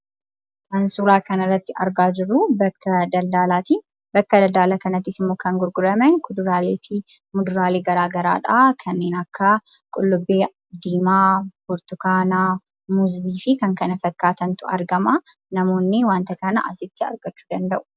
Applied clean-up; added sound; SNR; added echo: none; none; none; none.